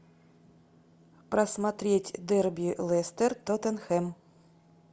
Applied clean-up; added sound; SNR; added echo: none; none; none; none.